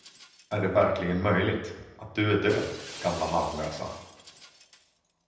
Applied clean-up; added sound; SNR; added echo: none; Shatter; 19 dB; reverberation time 0.8 s.